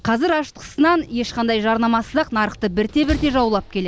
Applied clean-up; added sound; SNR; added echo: none; Slam; 16 dB; none.